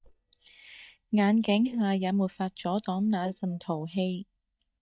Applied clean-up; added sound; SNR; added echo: neural mask model DeepFilterNet 3.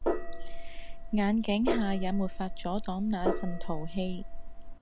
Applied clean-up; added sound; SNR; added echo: none; Gong; -1 dB; none.